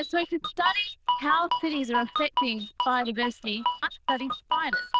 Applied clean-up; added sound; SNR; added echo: neural diffusion model UNIVERSE++.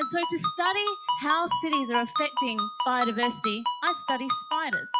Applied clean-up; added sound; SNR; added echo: classical method log-MMSE.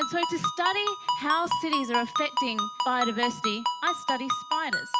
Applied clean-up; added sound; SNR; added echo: none; Ringtone; -1 dB; none.